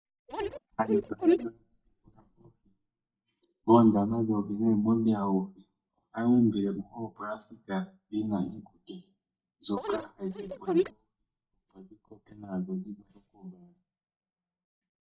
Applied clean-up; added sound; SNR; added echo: neural mask model DeepFilterNet 3.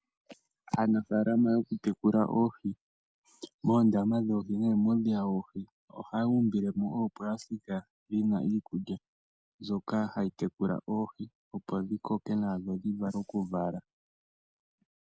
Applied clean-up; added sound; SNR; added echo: none; none; none; none.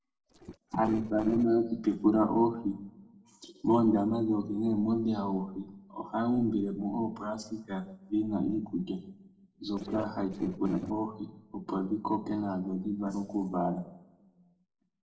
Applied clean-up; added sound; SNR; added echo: neural separator model SepFormer DNS4.